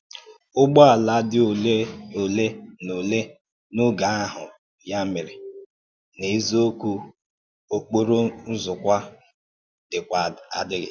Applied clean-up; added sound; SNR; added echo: none; none; none; none.